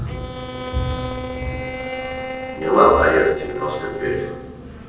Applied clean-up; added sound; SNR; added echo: neural separator model SepFormer DNS4.